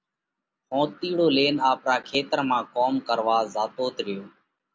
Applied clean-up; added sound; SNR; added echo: none; none; none; none.